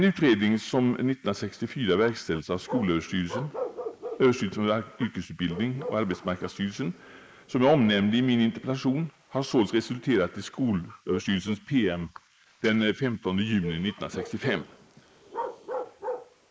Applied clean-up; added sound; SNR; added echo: neural mask model Resemble Enhance denoiser.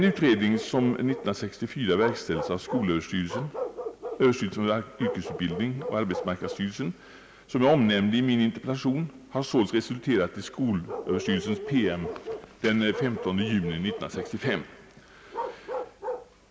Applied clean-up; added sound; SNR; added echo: none; Bark; 11 dB; none.